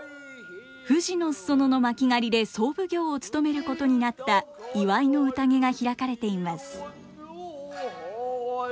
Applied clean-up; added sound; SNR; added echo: none; none; none; none.